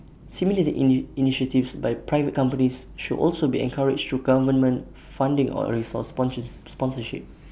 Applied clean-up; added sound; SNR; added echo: none; none; none; none.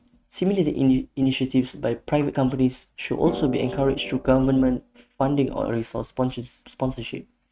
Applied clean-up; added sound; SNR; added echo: neural mask model RNNoise.